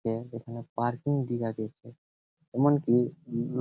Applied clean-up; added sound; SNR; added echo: none; none; none; none.